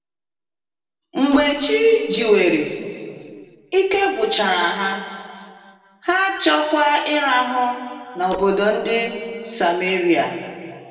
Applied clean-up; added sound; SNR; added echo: neural separator model SepFormer DNS4.